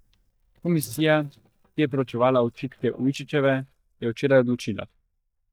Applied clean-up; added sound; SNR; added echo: neural mask model DeepFilterNet 3.